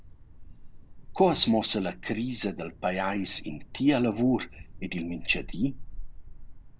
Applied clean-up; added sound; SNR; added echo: none; Thunder; 11 dB; none.